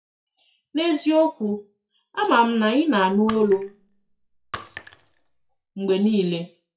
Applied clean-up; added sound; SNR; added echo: classical method WPE with log-MMSE.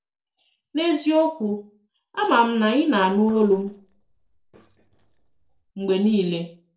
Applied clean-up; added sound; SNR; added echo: neural separator model SepFormer DNS4.